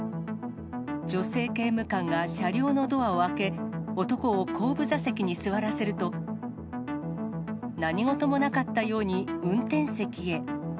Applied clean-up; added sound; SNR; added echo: none; none; none; none.